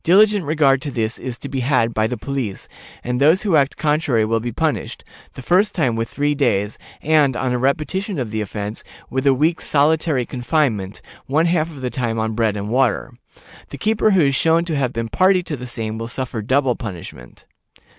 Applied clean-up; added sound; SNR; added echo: none; none; none; none.